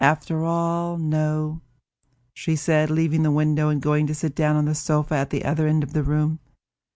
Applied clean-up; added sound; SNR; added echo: none; none; none; none.